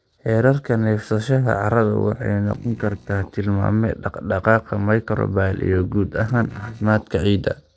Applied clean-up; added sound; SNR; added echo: neural separator model SepFormer DNS4.